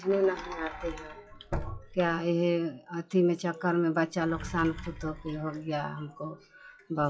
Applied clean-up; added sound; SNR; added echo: classical method WPE with log-MMSE.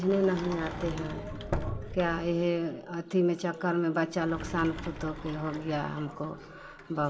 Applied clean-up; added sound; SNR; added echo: none; Sliding door; 10 dB; reverberation time 1.7 s.